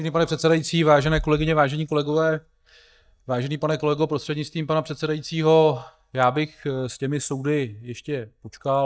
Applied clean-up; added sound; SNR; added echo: neural mask model DeepFilterNet 3.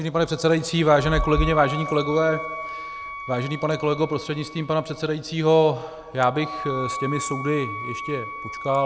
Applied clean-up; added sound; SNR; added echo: none; Wind instrument, woodwind instrument; 11 dB; none.